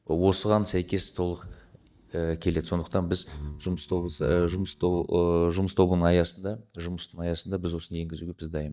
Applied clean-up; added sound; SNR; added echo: neural mask model DeepFilterNet 3.